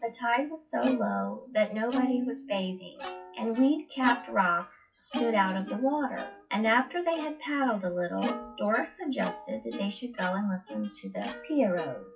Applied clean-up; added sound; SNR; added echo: classical method WPE with log-MMSE.